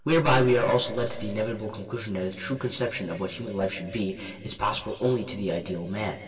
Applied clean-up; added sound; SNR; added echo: none; none; none; reverberation time 2.3 s.